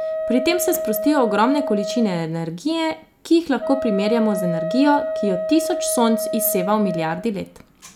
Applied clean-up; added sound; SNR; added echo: none; Wind instrument, woodwind instrument; 5 dB; none.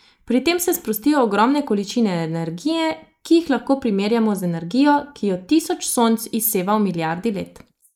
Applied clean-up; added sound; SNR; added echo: neural mask model Resemble Enhance denoiser.